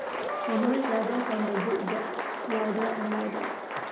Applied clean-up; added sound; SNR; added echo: none; Applause; 2 dB; reverberation time 0.8 s.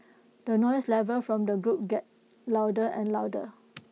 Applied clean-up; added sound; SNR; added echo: none; none; none; none.